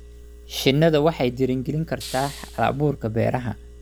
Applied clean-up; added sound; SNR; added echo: none; Engine + Hiss; 17 dB; none.